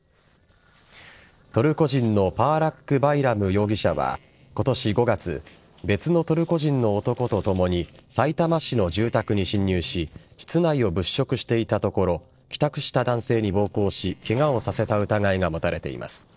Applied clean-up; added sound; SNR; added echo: neural separator model SepFormer DNS4.